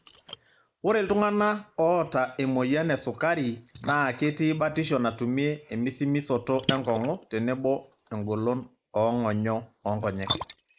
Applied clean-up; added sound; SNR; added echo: neural mask model Resemble Enhance denoiser.